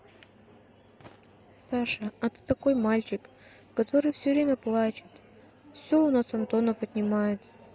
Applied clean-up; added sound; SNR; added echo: none; none; none; none.